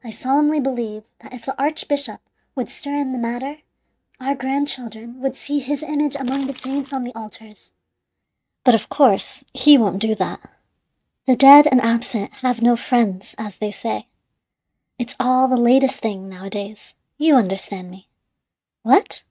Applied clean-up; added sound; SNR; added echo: neural mask model RNNoise.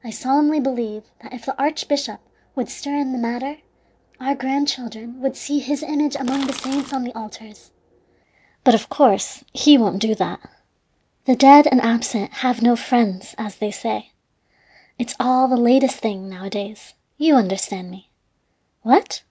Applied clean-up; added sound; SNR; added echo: none; Crackle; 14 dB; none.